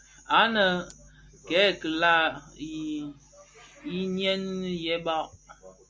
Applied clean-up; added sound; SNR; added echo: none; none; none; none.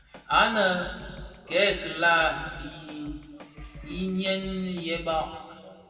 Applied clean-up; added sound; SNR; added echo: none; Drum kit; 17 dB; reverberation time 2.1 s.